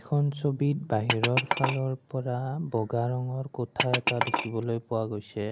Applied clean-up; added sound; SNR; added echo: none; Glass; 5 dB; none.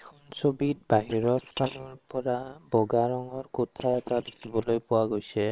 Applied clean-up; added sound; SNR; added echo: neural separator model SepFormer WHAM!.